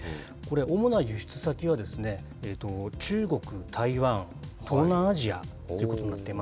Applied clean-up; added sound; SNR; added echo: none; none; none; none.